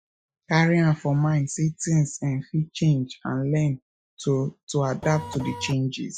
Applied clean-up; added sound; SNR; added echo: classical method Wiener filter.